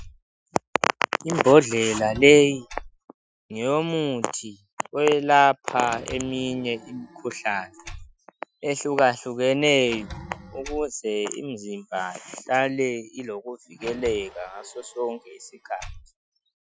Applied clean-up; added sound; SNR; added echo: classical method Wiener filter.